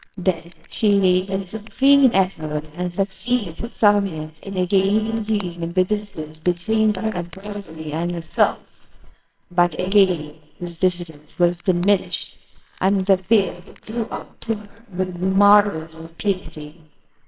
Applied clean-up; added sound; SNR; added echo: neural separator model SepFormer WHAMR!.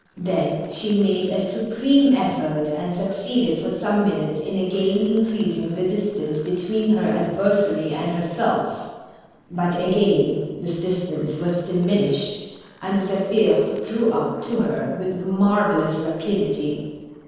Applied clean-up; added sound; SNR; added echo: neural separator model SepFormer DNS4.